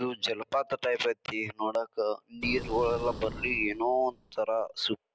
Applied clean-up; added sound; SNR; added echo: none; Boom; 11 dB; none.